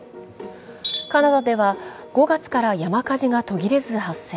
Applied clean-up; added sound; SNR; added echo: none; Tools; 16 dB; none.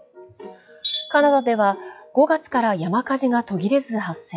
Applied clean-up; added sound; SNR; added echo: classical method log-MMSE.